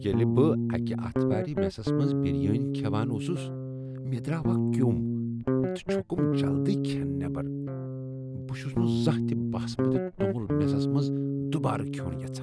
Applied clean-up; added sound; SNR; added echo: none; Guitar; -4 dB; none.